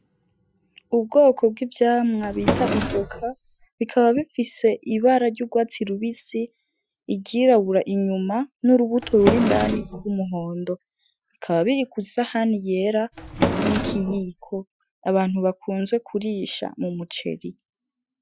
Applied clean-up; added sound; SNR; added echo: classical method Wiener filter.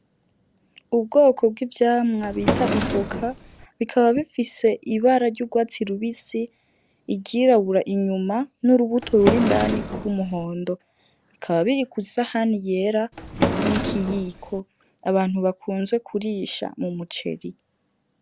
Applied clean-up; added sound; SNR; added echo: none; Drawer open or close; 3 dB; none.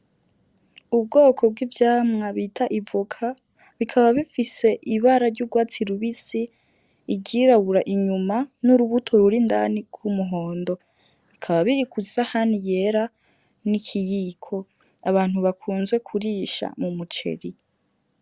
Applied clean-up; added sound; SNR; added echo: none; none; none; none.